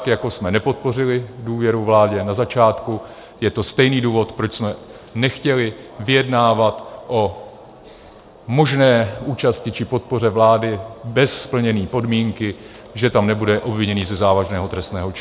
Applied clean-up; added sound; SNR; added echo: none; none; none; none.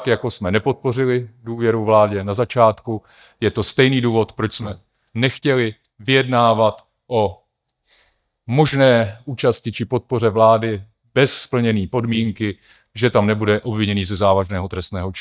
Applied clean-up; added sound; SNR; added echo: neural mask model DeepFilterNet 3.